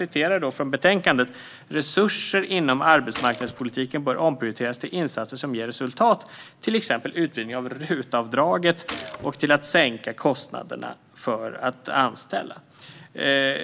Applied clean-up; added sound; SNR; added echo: none; Gunshot, gunfire; 15 dB; none.